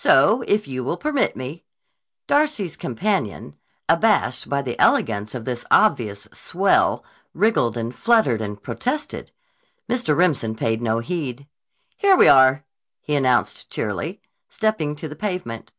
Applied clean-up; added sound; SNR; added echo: none; none; none; none.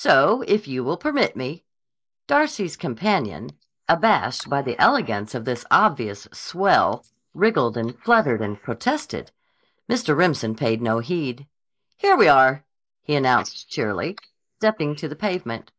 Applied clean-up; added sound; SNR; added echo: neural mask model Resemble Enhance denoiser.